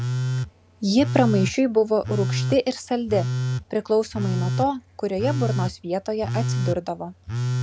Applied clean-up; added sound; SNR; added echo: none; Telephone; 3 dB; none.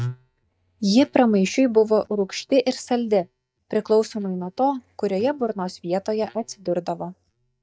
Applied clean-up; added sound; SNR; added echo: neural mask model DeepFilterNet 3.